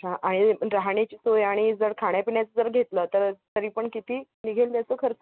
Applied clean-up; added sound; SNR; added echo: none; none; none; none.